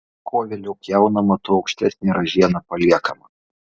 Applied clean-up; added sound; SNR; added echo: none; none; none; none.